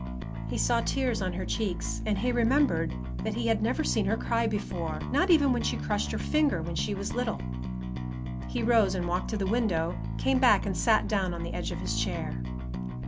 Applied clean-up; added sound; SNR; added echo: none; Bass guitar; 4 dB; none.